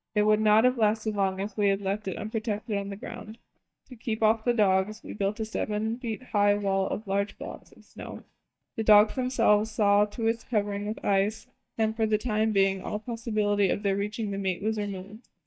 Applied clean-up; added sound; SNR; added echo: neural mask model DeepFilterNet 3.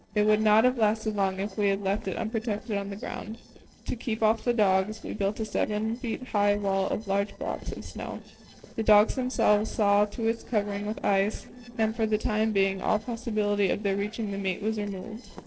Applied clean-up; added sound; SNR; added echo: neural separator model SepFormer DNS4.